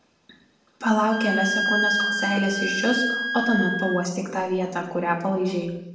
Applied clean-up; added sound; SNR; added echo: none; Wind instrument, woodwind instrument; 1 dB; reverberation time 0.8 s.